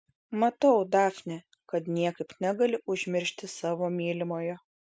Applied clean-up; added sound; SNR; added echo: none; none; none; none.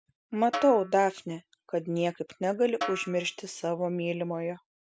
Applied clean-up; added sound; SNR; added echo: none; Snare drum; 12 dB; none.